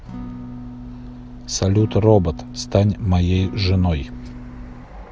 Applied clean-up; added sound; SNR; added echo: none; Acoustic guitar / Strum; 14 dB; none.